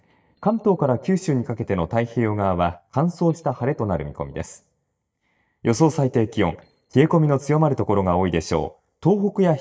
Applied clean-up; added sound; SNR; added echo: neural mask model DeepFilterNet 3.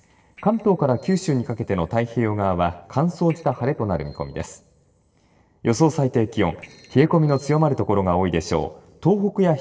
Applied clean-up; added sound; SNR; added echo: neural separator model SepFormer DNS4.